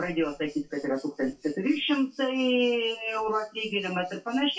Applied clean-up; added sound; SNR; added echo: classical method WPE with log-MMSE.